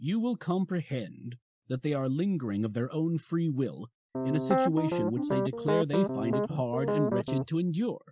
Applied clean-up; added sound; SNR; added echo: none; Piano; -1 dB; none.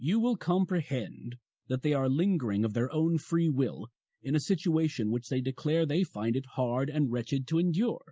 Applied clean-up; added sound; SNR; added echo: none; none; none; none.